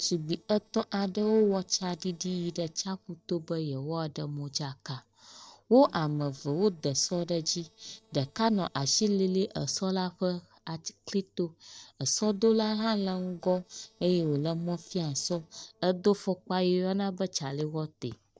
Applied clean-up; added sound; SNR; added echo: neural separator model SepFormer DNS4.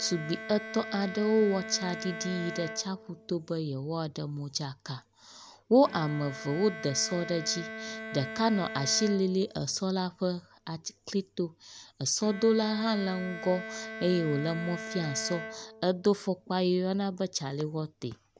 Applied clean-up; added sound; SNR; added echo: none; Bowed string instrument; 12 dB; none.